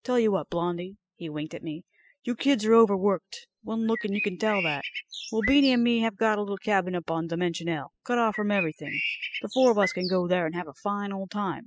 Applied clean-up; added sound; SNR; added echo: classical method spectral subtraction.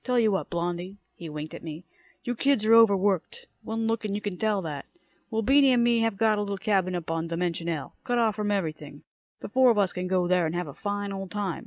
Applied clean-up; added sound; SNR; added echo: none; none; none; none.